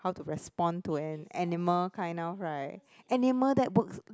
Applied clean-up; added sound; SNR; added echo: none; none; none; none.